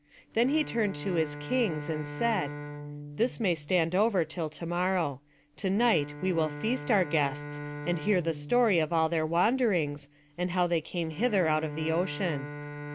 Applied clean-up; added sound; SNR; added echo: none; Bowed string instrument; 12 dB; none.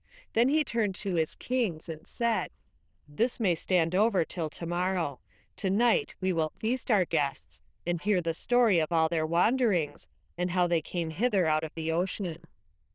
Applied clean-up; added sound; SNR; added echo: neural diffusion model UNIVERSE++.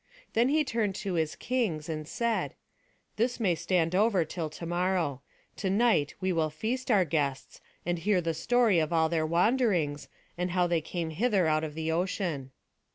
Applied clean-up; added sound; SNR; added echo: none; none; none; none.